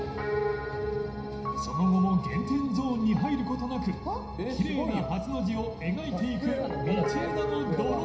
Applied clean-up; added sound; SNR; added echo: none; Piano; 5 dB; reverberation time 0.9 s.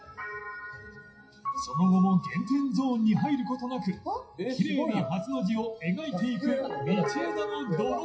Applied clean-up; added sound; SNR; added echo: classical method WPE with log-MMSE.